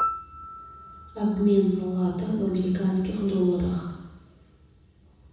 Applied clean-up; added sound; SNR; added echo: none; Piano; 12 dB; reverberation time 1.1 s.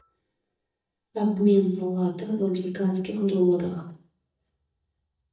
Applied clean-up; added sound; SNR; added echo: neural mask model DeepFilterNet 3.